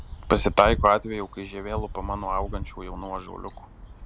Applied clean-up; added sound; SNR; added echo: none; Bird; 7 dB; none.